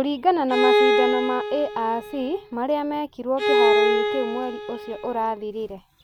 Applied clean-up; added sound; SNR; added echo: none; Bowed string instrument; -2 dB; none.